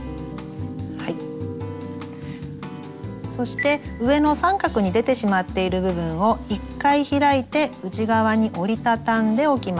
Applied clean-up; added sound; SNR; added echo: none; Piano; 17 dB; none.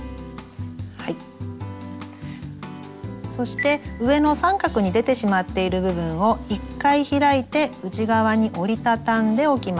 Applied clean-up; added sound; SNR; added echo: none; none; none; none.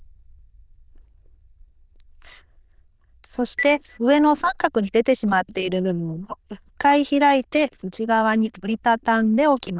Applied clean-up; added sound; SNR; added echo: neural diffusion model UNIVERSE++.